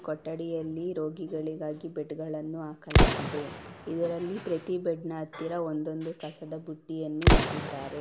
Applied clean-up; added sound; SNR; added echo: none; Explosion; -3 dB; none.